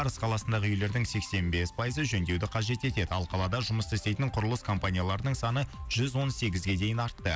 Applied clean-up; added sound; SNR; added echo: none; none; none; none.